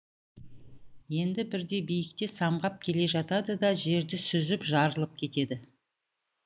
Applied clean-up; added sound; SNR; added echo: neural mask model Resemble Enhance denoiser.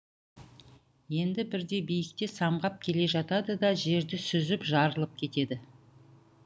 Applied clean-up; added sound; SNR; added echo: none; none; none; none.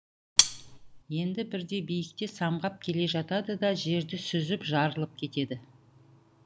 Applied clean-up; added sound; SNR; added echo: none; Cutlery, silverware; -5 dB; none.